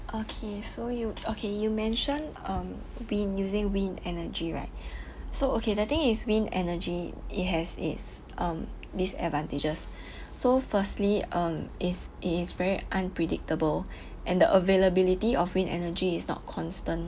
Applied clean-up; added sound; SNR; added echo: none; none; none; none.